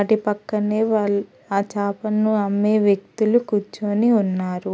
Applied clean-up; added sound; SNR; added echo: none; none; none; none.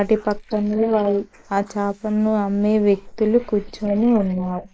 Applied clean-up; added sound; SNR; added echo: neural mask model Resemble Enhance denoiser.